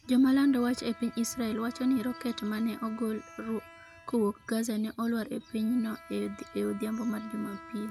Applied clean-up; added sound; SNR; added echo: none; Bowed string instrument; 19 dB; none.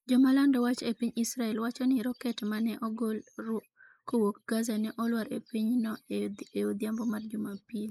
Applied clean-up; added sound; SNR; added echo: neural mask model Resemble Enhance denoiser.